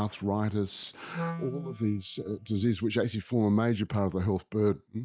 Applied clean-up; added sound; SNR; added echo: neural mask model DeepFilterNet 3.